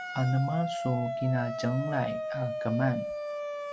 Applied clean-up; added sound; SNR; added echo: none; Siren; 4 dB; none.